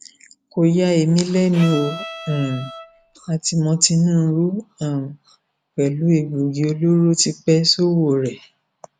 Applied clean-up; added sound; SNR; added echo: none; Bowed string instrument; 13 dB; none.